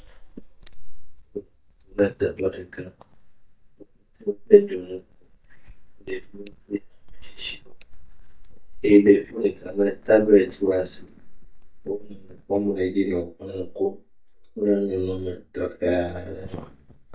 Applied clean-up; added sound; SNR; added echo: neural mask model DeepFilterNet 3.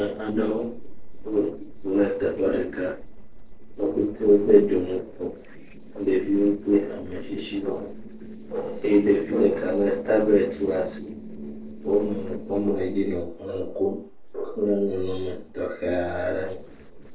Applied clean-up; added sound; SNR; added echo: neural separator model SepFormer DNS4.